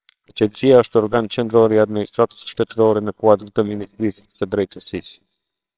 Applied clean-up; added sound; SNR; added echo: neural separator model SepFormer WHAMR!.